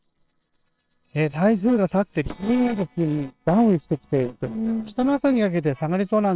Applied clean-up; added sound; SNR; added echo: neural separator model SepFormer WHAMR!.